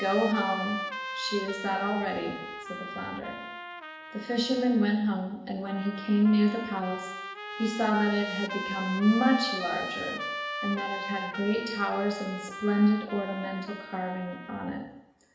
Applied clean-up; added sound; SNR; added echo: none; Trumpet; 9 dB; reverberation time 0.8 s.